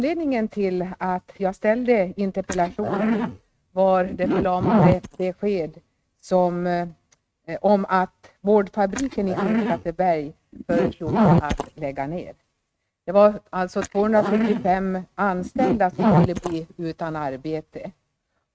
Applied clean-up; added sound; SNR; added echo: neural mask model RNNoise.